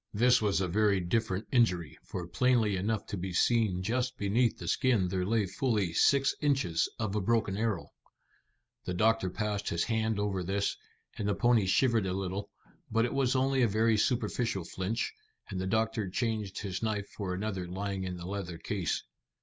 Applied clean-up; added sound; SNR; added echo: none; none; none; none.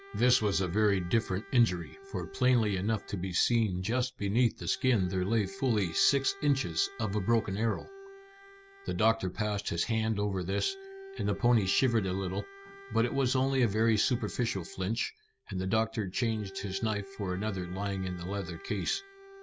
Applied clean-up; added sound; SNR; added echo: none; Bowed string instrument; 20 dB; none.